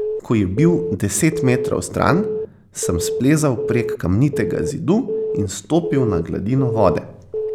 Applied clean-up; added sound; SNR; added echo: none; Alarm / Keyboard (musical); 6 dB; none.